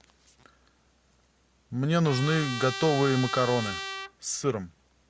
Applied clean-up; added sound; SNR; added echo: none; Trumpet; 7 dB; none.